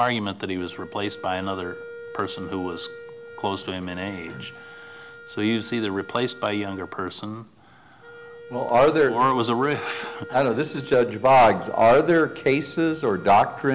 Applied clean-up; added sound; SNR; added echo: none; Wind instrument, woodwind instrument; 18 dB; none.